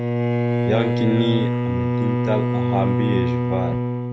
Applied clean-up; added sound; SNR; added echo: none; Bowed string instrument; -5 dB; none.